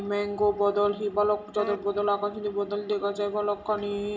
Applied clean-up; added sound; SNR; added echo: none; Wind instrument, woodwind instrument; 13 dB; reverberation time 1.3 s.